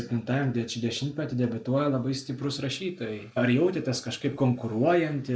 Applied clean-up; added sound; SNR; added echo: neural mask model Resemble Enhance denoiser.